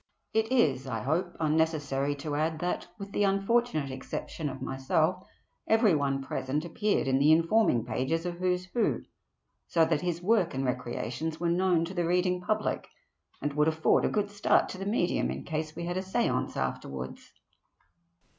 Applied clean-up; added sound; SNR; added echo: none; none; none; none.